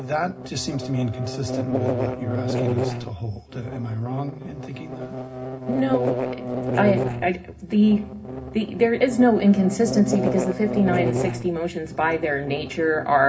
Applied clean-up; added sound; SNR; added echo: none; Buzz; 5 dB; reverberation time 0.4 s.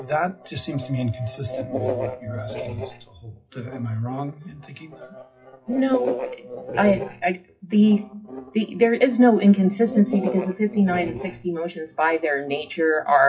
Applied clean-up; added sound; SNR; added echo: classical method WPE with log-MMSE.